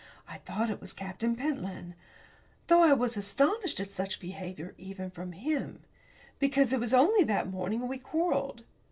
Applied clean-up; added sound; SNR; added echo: none; none; none; none.